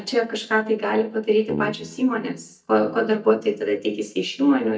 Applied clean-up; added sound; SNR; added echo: neural mask model DeepFilterNet 3.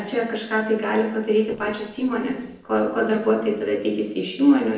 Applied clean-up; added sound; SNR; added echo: neural separator model SepFormer DNS4.